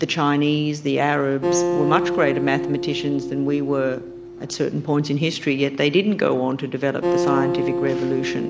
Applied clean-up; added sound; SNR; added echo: none; Acoustic guitar; 4 dB; none.